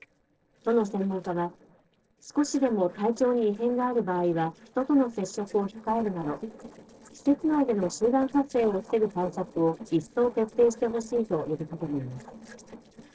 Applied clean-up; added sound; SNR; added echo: neural separator model SepFormer DNS4.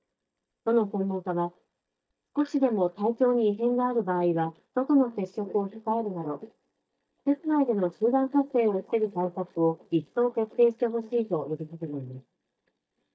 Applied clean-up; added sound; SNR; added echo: neural mask model DeepFilterNet 3.